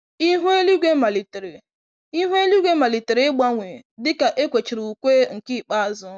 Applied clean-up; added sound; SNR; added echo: none; none; none; none.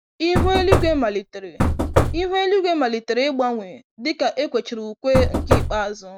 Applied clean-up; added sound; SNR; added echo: none; Knock / Wood; -1 dB; none.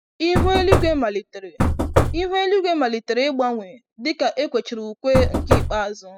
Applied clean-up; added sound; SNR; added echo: classical method spectral subtraction.